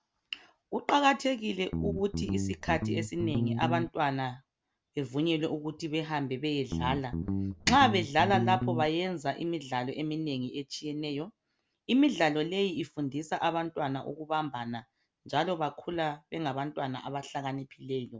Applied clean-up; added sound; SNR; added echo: none; Guitar; 1 dB; none.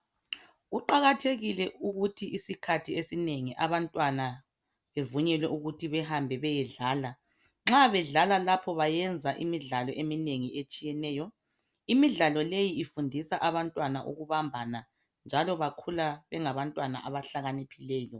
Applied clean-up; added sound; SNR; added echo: none; none; none; none.